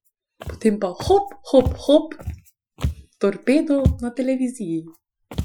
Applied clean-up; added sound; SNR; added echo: classical method Wiener filter.